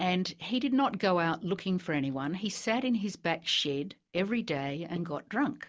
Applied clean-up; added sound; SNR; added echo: none; none; none; none.